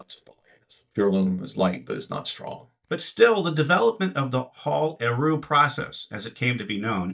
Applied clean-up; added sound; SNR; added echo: neural mask model DeepFilterNet 3.